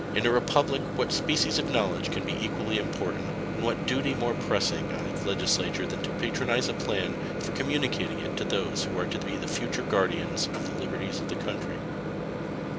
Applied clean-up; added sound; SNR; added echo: none; Microwave oven; 1 dB; none.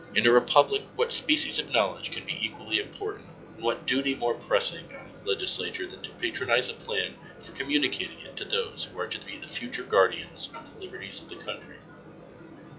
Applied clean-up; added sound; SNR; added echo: classical method log-MMSE.